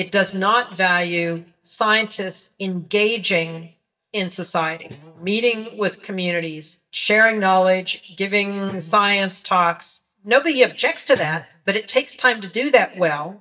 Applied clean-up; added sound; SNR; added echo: neural mask model DeepFilterNet 3.